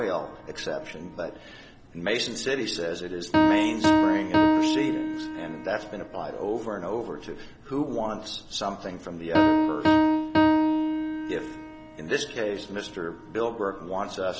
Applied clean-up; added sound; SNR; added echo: none; Piano; -5 dB; none.